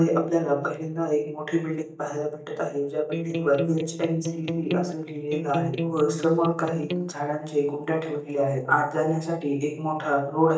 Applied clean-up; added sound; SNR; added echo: neural mask model DeepFilterNet 3.